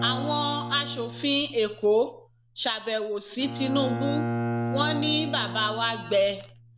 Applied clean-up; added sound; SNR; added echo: none; Bowed string instrument; 6 dB; none.